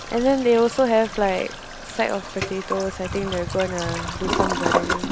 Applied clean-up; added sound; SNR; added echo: none; Toilet flush; 5 dB; none.